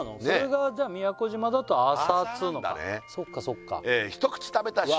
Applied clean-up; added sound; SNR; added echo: none; none; none; none.